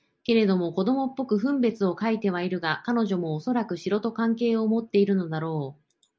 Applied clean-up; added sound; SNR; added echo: none; none; none; none.